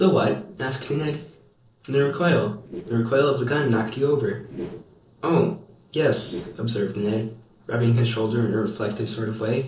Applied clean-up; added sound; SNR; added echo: neural separator model SepFormer DNS4.